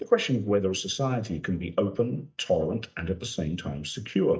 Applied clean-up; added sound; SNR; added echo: neural mask model DeepFilterNet 3.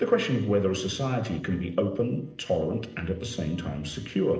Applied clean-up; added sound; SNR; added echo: neural separator model SepFormer DNS4.